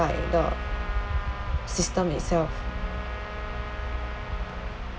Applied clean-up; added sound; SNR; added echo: none; Trumpet; 13 dB; none.